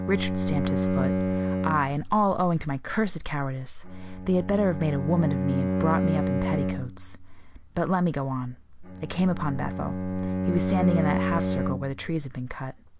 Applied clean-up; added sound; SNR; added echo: none; Bowed string instrument; 2 dB; none.